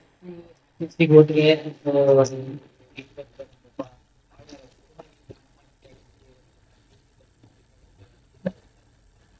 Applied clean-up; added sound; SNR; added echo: neural mask model DeepFilterNet 3.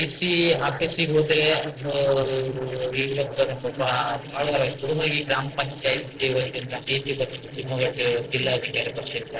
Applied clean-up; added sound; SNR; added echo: neural separator model SepFormer DNS4.